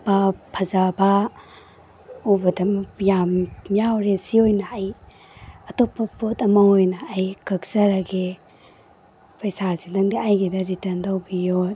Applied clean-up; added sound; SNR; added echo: none; none; none; none.